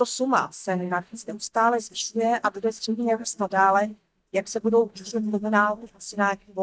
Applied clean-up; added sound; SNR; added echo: neural mask model DeepFilterNet 3.